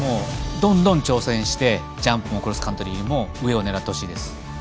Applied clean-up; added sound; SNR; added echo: none; Guitar; 20 dB; none.